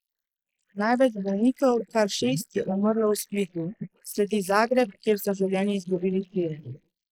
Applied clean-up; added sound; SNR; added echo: neural mask model Resemble Enhance denoiser.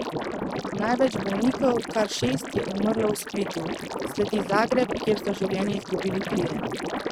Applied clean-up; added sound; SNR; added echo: neural mask model RNNoise.